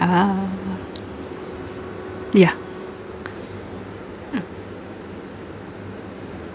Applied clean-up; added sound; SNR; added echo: none; Wind instrument, woodwind instrument; 18 dB; none.